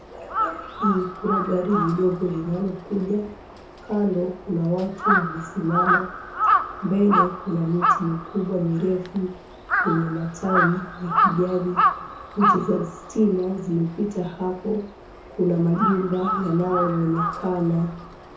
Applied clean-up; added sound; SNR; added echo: none; Crow; 2 dB; reverberation time 0.5 s.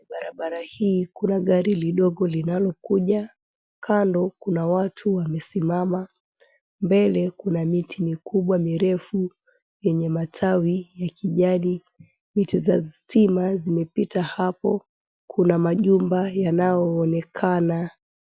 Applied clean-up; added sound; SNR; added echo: none; none; none; none.